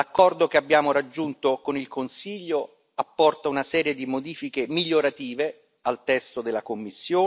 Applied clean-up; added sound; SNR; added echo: none; none; none; none.